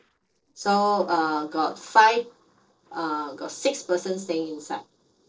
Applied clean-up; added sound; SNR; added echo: neural separator model SepFormer DNS4.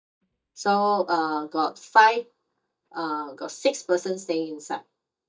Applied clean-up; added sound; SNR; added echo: neural mask model DeepFilterNet 3.